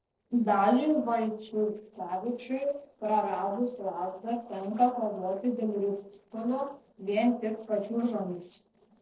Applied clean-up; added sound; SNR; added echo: neural separator model SepFormer DNS4.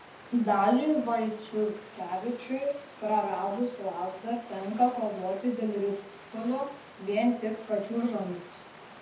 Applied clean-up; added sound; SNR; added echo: none; Water; 19 dB; reverberation time 0.5 s.